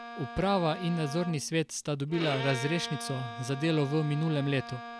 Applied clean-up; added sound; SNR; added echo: none; Bowed string instrument; 11 dB; none.